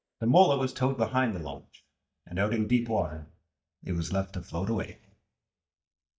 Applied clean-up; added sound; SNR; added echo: neural mask model DeepFilterNet 3.